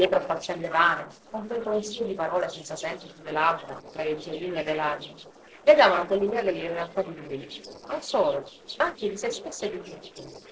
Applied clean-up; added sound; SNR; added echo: neural separator model SepFormer DNS4.